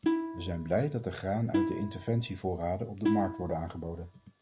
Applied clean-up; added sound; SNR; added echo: none; Plucked string instrument; 2 dB; none.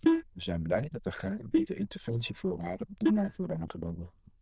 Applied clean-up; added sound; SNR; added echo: neural diffusion model UNIVERSE++.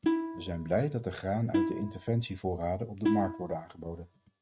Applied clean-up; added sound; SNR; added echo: neural mask model RNNoise.